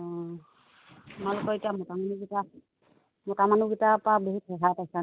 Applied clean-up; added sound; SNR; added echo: none; none; none; none.